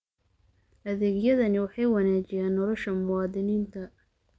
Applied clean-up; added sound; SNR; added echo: none; none; none; none.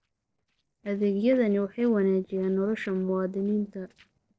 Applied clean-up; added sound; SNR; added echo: neural separator model SepFormer DNS4.